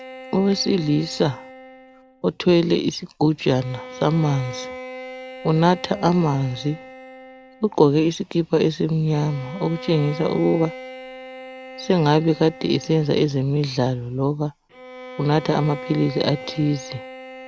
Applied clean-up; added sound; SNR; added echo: none; Bowed string instrument; 16 dB; none.